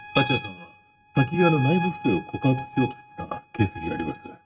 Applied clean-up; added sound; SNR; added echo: neural mask model RNNoise.